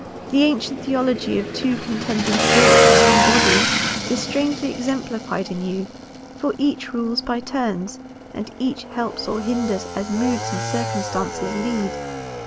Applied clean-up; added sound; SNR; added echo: none; Motorcycle / Engine; -1 dB; none.